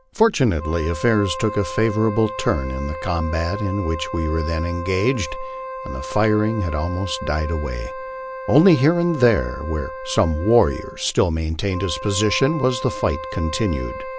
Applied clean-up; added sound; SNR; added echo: none; Wind instrument, woodwind instrument; 11 dB; none.